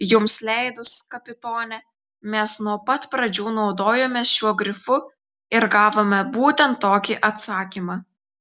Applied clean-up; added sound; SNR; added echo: none; none; none; none.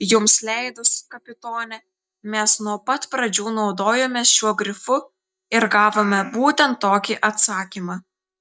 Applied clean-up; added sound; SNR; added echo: neural mask model DeepFilterNet 3.